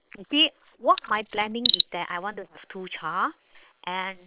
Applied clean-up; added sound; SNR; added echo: neural separator model SepFormer WHAM!.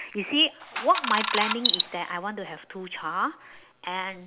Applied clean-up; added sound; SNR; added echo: none; Camera; -3 dB; none.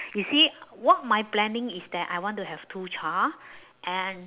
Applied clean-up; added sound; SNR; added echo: none; none; none; none.